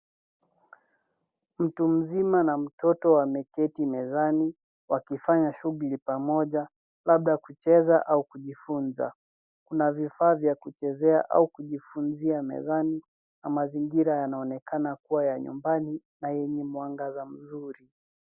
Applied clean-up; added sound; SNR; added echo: none; none; none; none.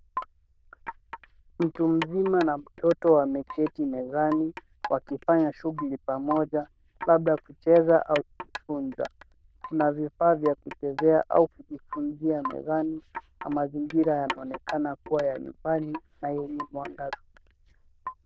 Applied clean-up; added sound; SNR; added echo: neural diffusion model UNIVERSE++.